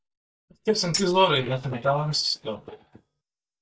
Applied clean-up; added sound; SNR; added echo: neural mask model DeepFilterNet 3.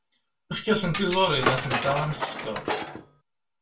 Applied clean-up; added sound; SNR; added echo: none; Tools; 2 dB; reverberation time 0.2 s.